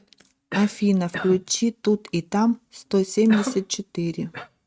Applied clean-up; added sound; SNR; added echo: neural mask model RNNoise.